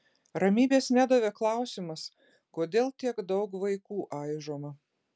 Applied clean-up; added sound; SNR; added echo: none; none; none; none.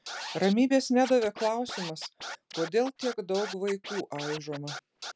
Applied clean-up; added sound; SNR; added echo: none; Scratching (performance technique); 12 dB; none.